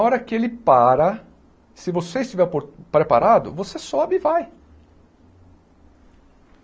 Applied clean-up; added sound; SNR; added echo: none; none; none; none.